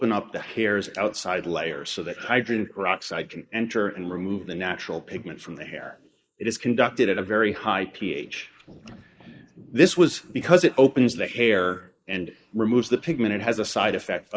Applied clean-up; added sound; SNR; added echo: neural mask model Resemble Enhance denoiser.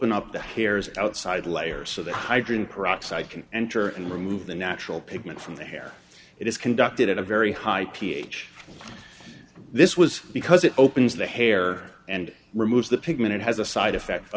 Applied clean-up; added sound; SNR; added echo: none; none; none; none.